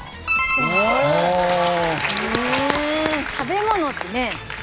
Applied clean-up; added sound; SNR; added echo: none; none; none; none.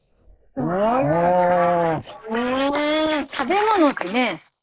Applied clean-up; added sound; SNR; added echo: neural mask model Resemble Enhance denoiser.